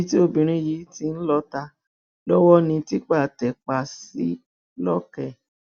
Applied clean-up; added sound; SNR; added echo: none; none; none; none.